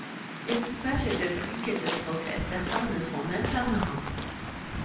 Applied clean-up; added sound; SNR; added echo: none; Waves, surf; 4 dB; reverberation time 0.9 s.